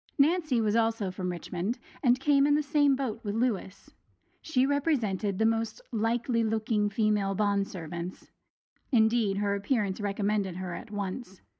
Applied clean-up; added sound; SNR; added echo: none; none; none; none.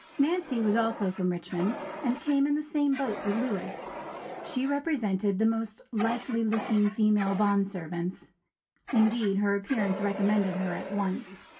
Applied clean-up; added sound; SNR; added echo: none; Fire; 12 dB; reverberation time 0.2 s.